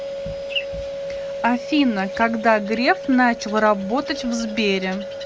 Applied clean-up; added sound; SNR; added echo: none; none; none; none.